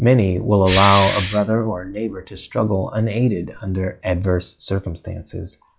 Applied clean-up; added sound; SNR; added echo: classical method log-MMSE.